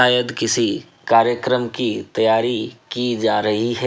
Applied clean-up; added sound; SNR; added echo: none; none; none; none.